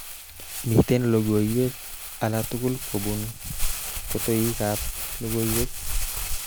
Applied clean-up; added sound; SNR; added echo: none; Crumpling, crinkling; 4 dB; none.